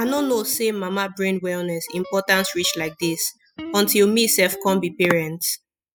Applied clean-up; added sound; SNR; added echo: classical method spectral subtraction.